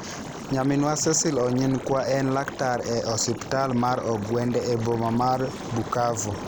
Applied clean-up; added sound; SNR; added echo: none; Liquid; 12 dB; none.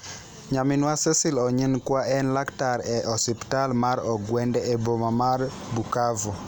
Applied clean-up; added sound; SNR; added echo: none; none; none; none.